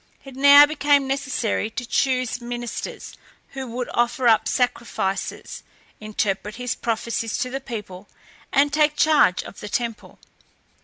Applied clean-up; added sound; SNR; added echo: none; none; none; none.